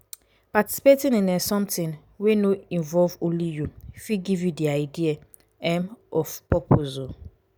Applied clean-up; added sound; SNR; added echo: none; none; none; none.